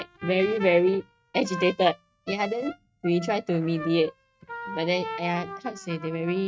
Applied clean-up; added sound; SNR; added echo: neural mask model RNNoise.